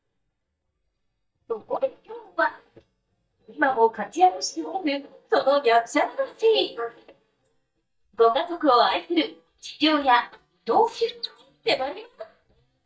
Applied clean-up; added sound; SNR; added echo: neural mask model DeepFilterNet 3.